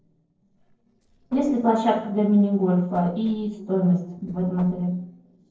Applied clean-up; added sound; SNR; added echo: neural separator model SepFormer DNS4.